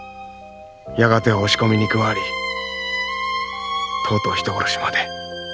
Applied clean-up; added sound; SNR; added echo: none; none; none; none.